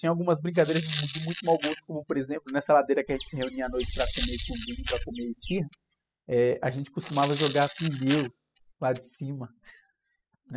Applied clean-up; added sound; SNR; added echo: classical method spectral subtraction.